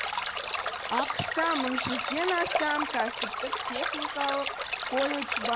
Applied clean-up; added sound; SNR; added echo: none; Stream; -3 dB; none.